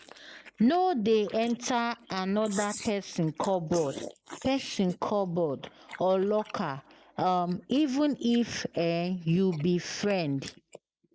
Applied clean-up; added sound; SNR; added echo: neural mask model Resemble Enhance denoiser.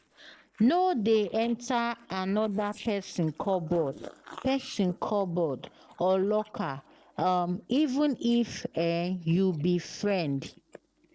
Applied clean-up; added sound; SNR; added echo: neural separator model SepFormer DNS4.